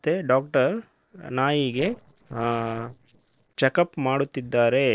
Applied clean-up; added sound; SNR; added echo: neural separator model SepFormer DNS4.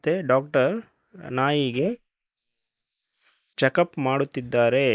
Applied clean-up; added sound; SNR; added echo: neural mask model Resemble Enhance denoiser.